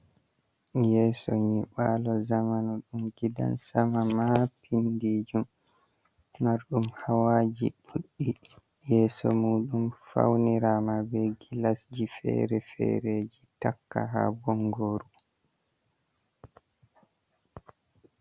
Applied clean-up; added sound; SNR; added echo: none; none; none; none.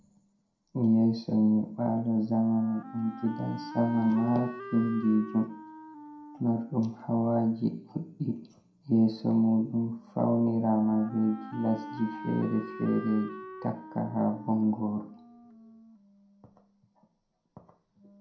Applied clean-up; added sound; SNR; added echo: none; Wind instrument, woodwind instrument; 17 dB; reverberation time 0.5 s.